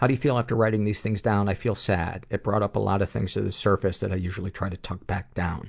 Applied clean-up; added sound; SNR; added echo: none; none; none; none.